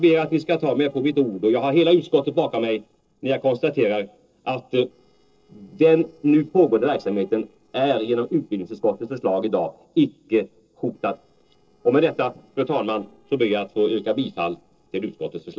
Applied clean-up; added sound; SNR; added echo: neural separator model SepFormer DNS4.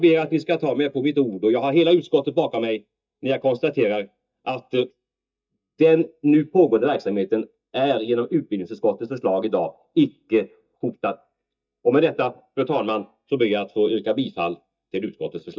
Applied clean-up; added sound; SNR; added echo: neural mask model DeepFilterNet 3.